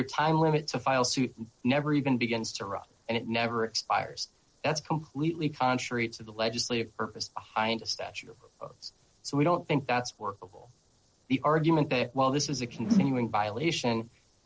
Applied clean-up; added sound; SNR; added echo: neural separator model SepFormer DNS4.